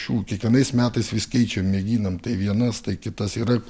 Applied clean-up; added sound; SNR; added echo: none; none; none; none.